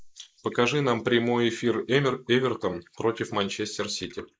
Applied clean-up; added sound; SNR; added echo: neural mask model Resemble Enhance denoiser.